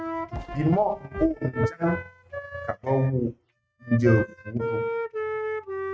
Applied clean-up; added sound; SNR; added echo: neural mask model RNNoise.